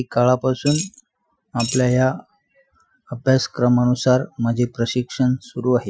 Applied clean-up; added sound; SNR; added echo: classical method Wiener filter.